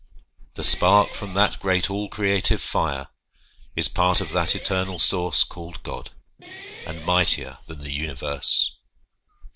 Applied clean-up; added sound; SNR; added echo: none; Guitar; 20 dB; none.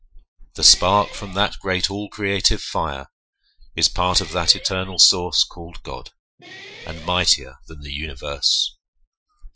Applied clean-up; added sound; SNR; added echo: classical method Wiener filter.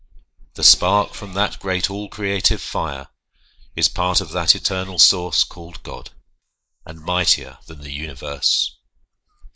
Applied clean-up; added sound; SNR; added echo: neural mask model Resemble Enhance denoiser.